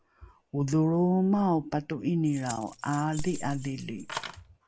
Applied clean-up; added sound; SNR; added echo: none; Keys jangling; 11 dB; none.